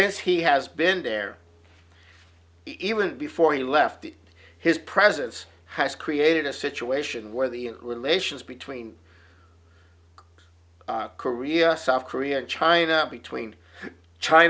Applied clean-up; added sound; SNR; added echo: none; none; none; none.